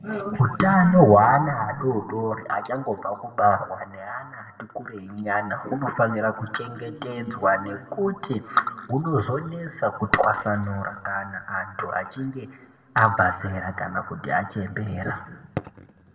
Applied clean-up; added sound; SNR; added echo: none; none; none; reverberation time 1.0 s.